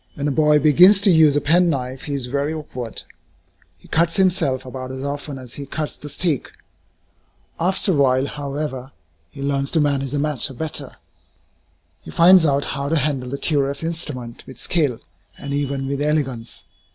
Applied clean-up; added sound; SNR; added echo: none; none; none; none.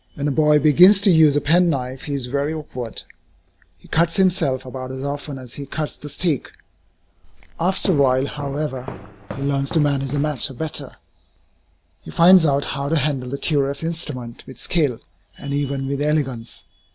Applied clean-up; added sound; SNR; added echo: none; Walk, footsteps + Squeak / Tools; 14 dB; none.